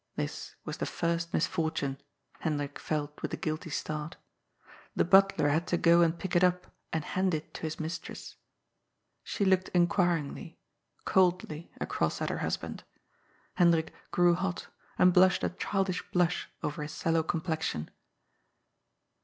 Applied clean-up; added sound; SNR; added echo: none; none; none; none.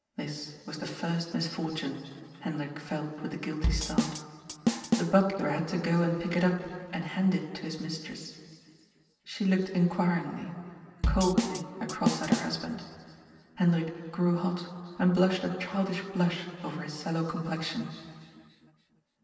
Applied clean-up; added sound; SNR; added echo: none; Drum / Drum kit; 0 dB; reverberation time 2.4 s.